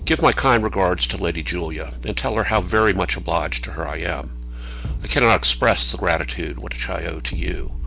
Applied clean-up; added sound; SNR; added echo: none; Thump, thud; 13 dB; none.